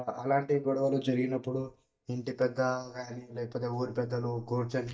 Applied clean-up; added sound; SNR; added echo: neural mask model DeepFilterNet 3.